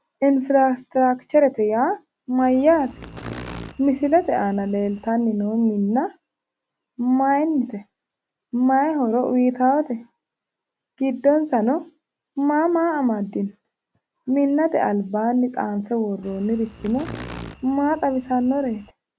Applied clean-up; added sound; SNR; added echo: none; Insect; 17 dB; none.